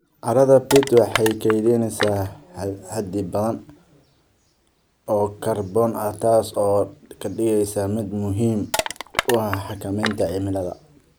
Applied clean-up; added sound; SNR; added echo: none; Crushing; 7 dB; none.